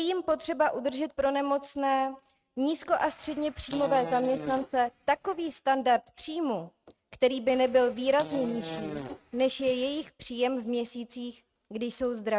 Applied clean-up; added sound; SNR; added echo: neural mask model RNNoise.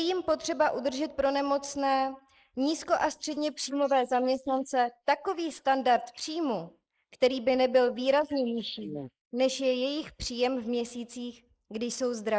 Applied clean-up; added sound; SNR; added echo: neural mask model Resemble Enhance denoiser.